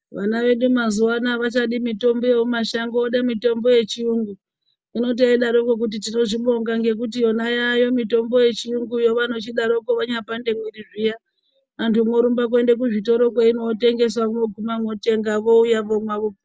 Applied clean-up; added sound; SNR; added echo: none; none; none; none.